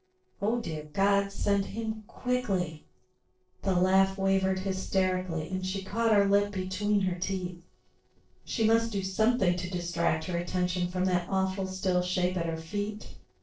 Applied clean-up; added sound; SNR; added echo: neural separator model SepFormer DNS4.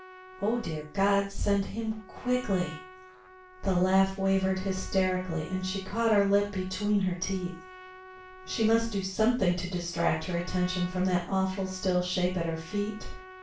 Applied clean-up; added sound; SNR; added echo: none; Trumpet; 20 dB; reverberation time 0.3 s.